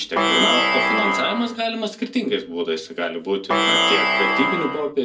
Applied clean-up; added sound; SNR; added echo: none; Plucked string instrument; -5 dB; reverberation time 0.2 s.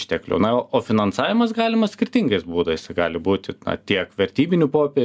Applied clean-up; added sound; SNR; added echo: none; none; none; none.